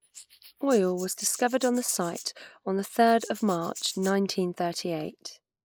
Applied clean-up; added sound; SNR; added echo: neural mask model Resemble Enhance denoiser.